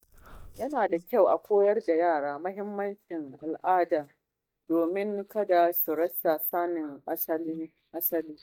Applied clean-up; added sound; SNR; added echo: neural mask model DeepFilterNet 3.